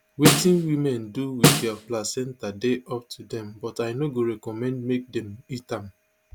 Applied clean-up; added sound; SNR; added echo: none; Snare drum; -4 dB; none.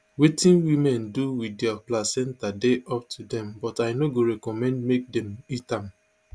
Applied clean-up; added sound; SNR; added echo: none; none; none; none.